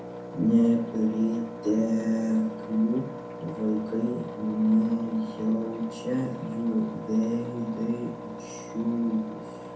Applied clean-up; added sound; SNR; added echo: none; Engine; 11 dB; reverberation time 0.5 s.